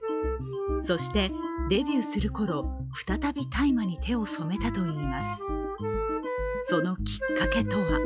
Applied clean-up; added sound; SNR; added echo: classical method log-MMSE.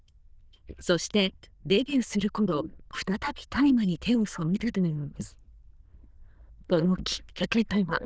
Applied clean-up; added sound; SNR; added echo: neural diffusion model UNIVERSE++.